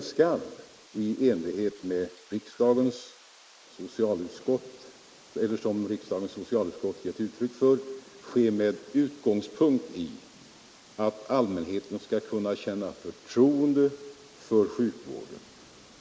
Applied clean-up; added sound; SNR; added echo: neural mask model Resemble Enhance denoiser.